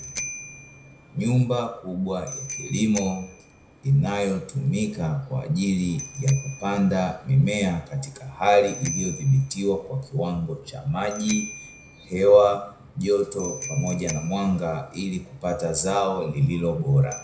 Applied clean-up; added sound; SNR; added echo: none; Bicycle bell; 16 dB; reverberation time 0.4 s.